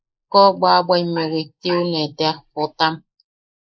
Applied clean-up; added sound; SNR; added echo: neural mask model Resemble Enhance denoiser.